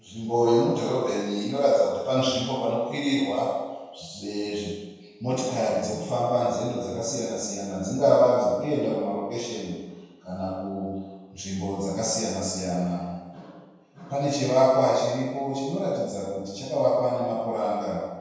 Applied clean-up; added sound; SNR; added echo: none; none; none; reverberation time 1.2 s.